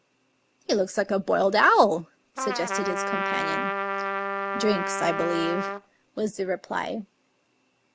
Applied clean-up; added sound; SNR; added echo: none; Trumpet; 2 dB; none.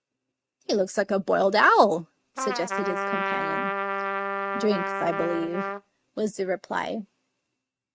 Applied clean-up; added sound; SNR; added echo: neural mask model RNNoise.